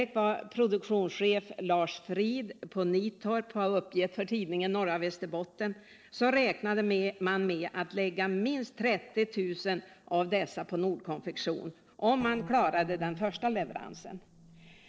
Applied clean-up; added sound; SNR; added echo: neural separator model SepFormer DNS4.